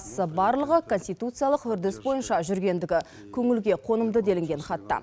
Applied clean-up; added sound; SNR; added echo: none; none; none; none.